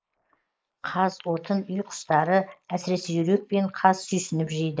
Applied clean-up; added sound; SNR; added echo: neural mask model Resemble Enhance denoiser.